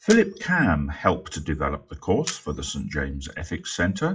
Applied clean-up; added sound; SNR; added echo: classical method WPE with log-MMSE.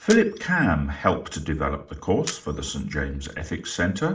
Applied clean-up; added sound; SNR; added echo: none; Camera; 17 dB; reverberation time 0.4 s.